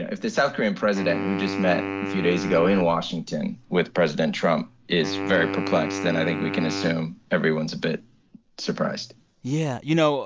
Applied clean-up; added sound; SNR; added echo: none; Wind instrument, woodwind instrument; 7 dB; none.